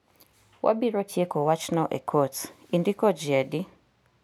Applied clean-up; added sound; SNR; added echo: none; none; none; none.